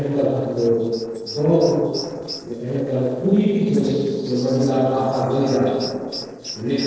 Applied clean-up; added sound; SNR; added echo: neural separator model SepFormer DNS4.